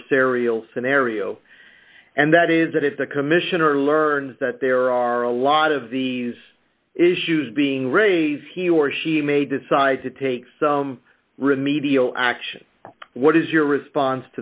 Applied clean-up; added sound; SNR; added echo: none; none; none; none.